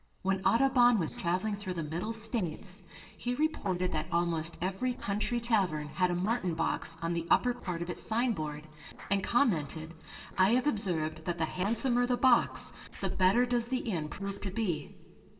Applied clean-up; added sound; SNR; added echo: neural separator model SepFormer DNS4.